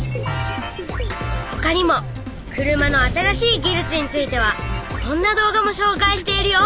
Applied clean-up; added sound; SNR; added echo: none; Wind; 12 dB; none.